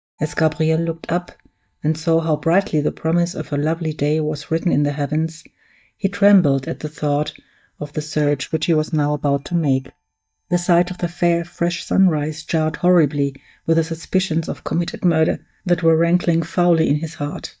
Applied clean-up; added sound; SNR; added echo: neural mask model DeepFilterNet 3.